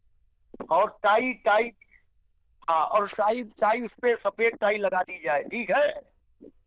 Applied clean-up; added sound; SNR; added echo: neural diffusion model UNIVERSE++.